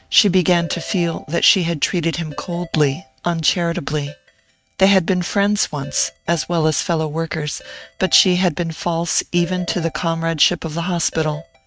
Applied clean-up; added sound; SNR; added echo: neural mask model RNNoise.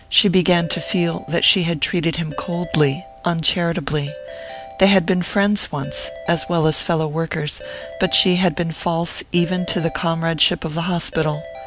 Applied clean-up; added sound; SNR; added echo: none; Ringtone / Keyboard (musical); 18 dB; none.